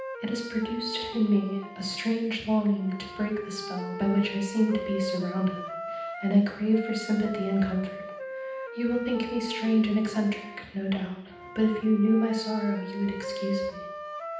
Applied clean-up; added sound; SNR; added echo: none; Wind instrument, woodwind instrument; 10 dB; reverberation time 0.9 s.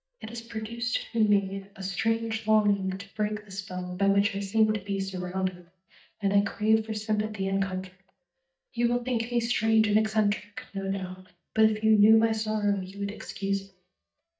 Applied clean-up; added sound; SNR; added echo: neural mask model DeepFilterNet 3.